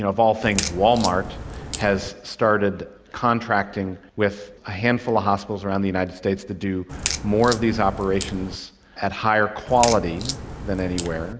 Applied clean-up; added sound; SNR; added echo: none; Crack; 8 dB; none.